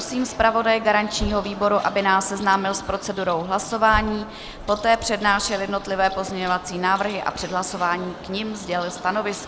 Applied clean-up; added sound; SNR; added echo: none; Car + Bird; 13 dB; none.